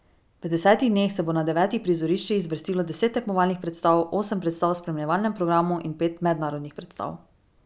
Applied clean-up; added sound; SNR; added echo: none; none; none; none.